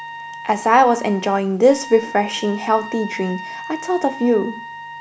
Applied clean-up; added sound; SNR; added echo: none; Trumpet; 14 dB; none.